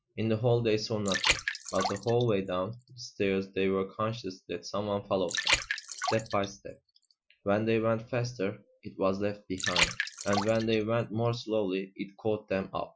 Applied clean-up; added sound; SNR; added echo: classical method Wiener filter.